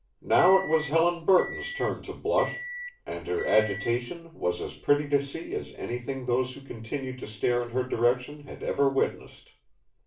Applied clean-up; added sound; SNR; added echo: none; Microwave oven; 12 dB; reverberation time 0.3 s.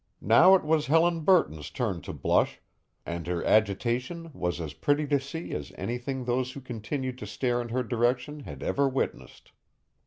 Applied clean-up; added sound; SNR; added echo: none; none; none; none.